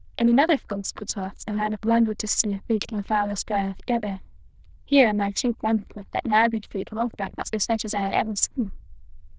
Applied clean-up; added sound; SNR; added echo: neural diffusion model UNIVERSE++.